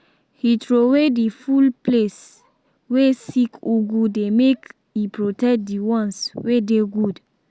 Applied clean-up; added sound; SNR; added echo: none; none; none; none.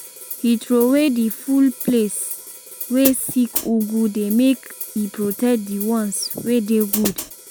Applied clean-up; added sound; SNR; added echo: none; Hi-hat; 11 dB; none.